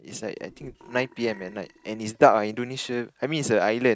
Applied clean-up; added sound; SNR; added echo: neural mask model RNNoise.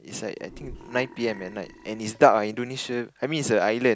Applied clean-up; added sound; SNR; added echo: none; Burping, eructation; 19 dB; none.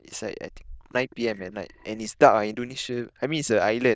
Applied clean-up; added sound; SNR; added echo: neural diffusion model UNIVERSE++.